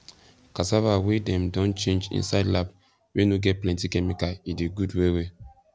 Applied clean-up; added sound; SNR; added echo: none; none; none; none.